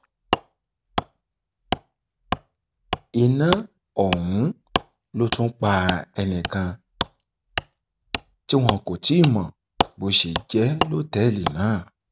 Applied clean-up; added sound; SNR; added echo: none; Wood; 6 dB; none.